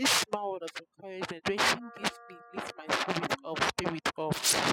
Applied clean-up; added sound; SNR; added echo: classical method spectral subtraction.